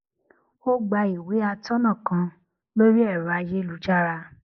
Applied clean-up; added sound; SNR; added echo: neural mask model Resemble Enhance denoiser.